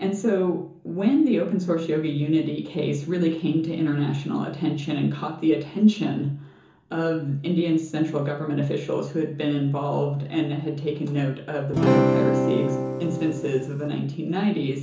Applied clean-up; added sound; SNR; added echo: none; Acoustic guitar / Strum; -2 dB; reverberation time 0.7 s.